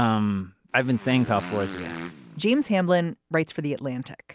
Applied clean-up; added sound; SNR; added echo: none; Motorcycle; 14 dB; none.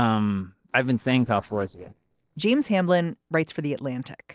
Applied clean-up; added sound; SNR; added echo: neural separator model SepFormer DNS4.